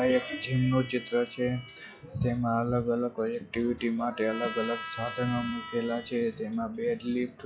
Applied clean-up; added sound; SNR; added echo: classical method log-MMSE.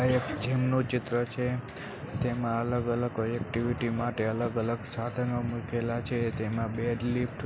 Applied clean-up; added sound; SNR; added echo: none; none; none; none.